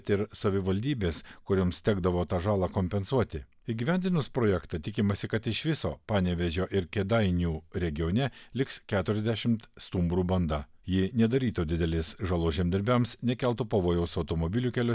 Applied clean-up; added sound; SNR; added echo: none; none; none; none.